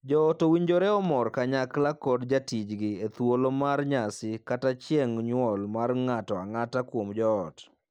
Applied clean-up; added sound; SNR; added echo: none; none; none; none.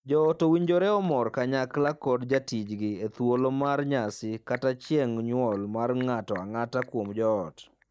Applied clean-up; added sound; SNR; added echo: neural mask model DeepFilterNet 3.